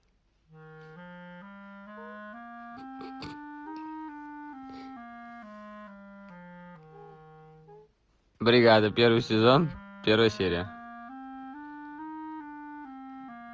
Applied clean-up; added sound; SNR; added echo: none; Wind instrument, woodwind instrument; 14 dB; none.